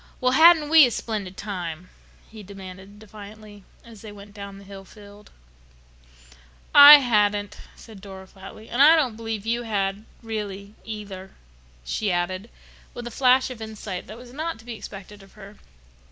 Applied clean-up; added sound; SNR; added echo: none; none; none; none.